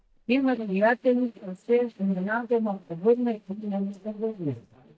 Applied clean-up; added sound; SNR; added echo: neural mask model DeepFilterNet 3.